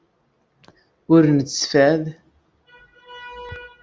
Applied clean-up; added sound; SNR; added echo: none; none; none; none.